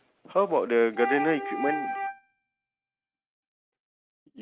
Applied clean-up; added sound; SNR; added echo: neural mask model RNNoise.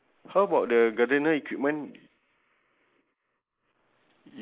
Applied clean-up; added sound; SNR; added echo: neural mask model Resemble Enhance denoiser.